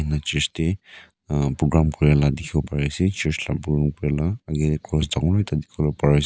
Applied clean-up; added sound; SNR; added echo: none; none; none; none.